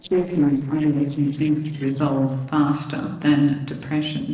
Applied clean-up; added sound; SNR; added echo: neural separator model SepFormer DNS4.